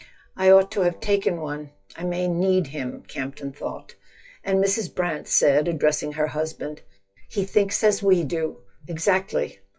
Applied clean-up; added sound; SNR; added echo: classical method WPE with log-MMSE.